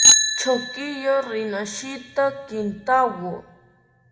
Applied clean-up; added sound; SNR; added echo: none; Bicycle bell; -2 dB; reverberation time 1.1 s.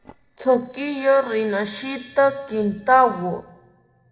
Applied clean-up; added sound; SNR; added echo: neural separator model SepFormer DNS4.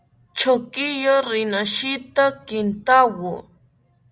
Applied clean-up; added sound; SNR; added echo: none; none; none; none.